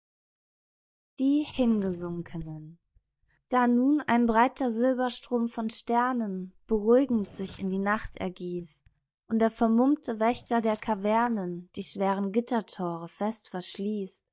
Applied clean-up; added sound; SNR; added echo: neural mask model DeepFilterNet 3.